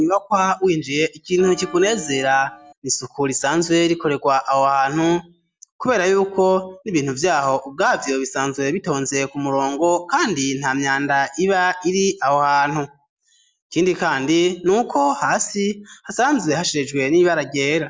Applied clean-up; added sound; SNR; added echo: none; Bell; 16 dB; none.